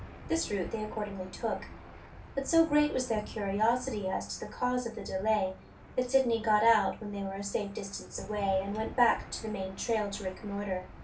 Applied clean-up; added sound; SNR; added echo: none; Engine / Aircraft; 15 dB; reverberation time 0.3 s.